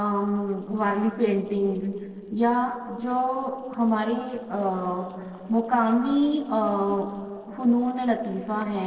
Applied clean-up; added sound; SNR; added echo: neural separator model SepFormer DNS4.